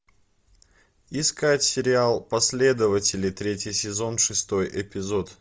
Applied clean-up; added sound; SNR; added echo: none; none; none; none.